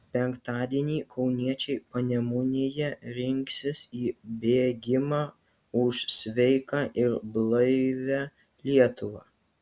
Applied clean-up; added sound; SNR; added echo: none; none; none; none.